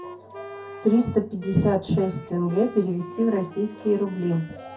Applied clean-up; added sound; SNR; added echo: none; Wind instrument, woodwind instrument; 17 dB; reverberation time 0.3 s.